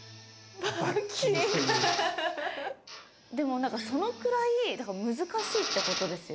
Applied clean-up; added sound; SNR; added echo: none; Drill; 8 dB; none.